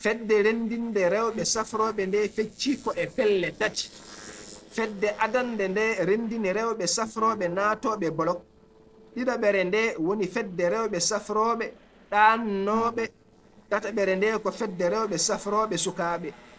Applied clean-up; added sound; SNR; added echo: neural separator model SepFormer DNS4.